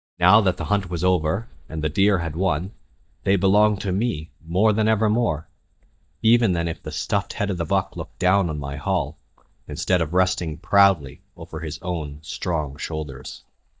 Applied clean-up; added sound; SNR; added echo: neural mask model DeepFilterNet 3.